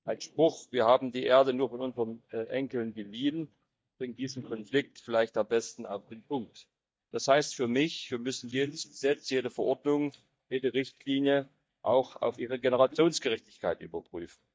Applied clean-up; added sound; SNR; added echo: neural mask model DeepFilterNet 3.